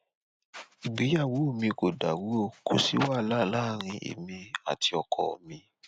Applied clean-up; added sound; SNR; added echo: none; none; none; none.